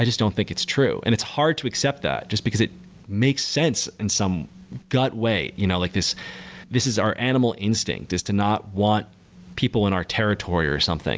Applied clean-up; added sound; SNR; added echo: none; none; none; none.